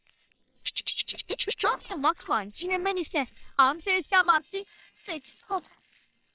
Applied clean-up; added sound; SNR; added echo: neural separator model SepFormer WHAM!.